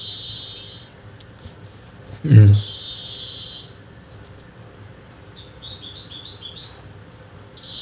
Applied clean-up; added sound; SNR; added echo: none; Bird; 16 dB; none.